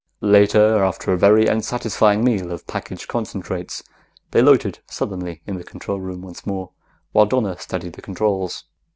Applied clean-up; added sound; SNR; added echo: none; none; none; none.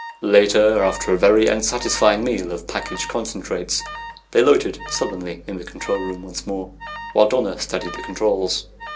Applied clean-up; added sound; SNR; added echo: none; Alarm; 17 dB; reverberation time 0.2 s.